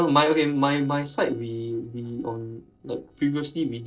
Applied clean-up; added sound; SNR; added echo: neural separator model SepFormer DNS4.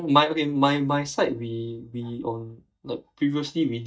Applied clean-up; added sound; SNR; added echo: neural mask model DeepFilterNet 3.